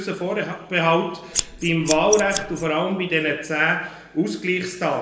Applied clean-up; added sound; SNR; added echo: none; Scissors; 6 dB; reverberation time 0.8 s.